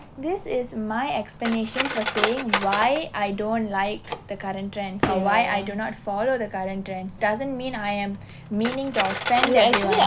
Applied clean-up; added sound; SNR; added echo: none; Cutlery, silverware; 6 dB; none.